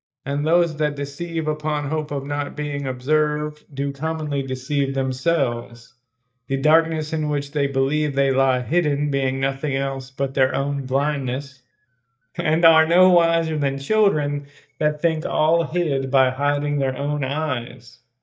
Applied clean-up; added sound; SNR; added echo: neural mask model DeepFilterNet 3.